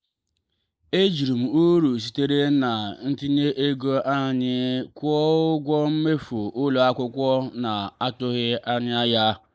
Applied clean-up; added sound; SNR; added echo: neural mask model Resemble Enhance denoiser.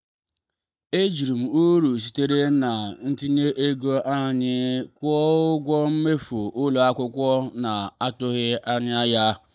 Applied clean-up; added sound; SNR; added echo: neural mask model DeepFilterNet 3.